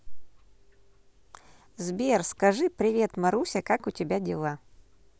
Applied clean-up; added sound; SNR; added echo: none; none; none; none.